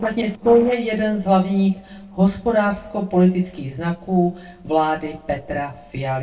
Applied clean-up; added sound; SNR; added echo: neural separator model SepFormer DNS4.